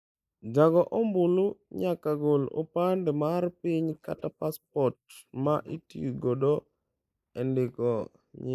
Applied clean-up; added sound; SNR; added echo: neural mask model Resemble Enhance denoiser.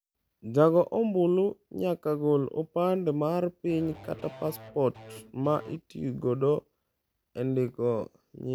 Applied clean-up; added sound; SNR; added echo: none; Electric guitar / Bass guitar; 18 dB; none.